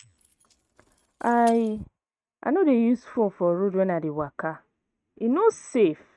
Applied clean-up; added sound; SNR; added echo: neural mask model RNNoise.